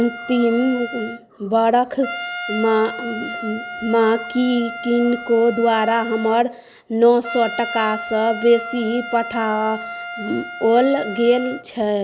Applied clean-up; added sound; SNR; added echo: none; Trumpet; 11 dB; none.